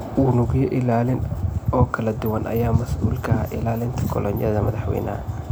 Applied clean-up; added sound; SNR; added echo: none; none; none; none.